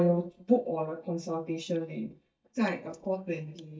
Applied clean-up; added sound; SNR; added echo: neural mask model DeepFilterNet 3.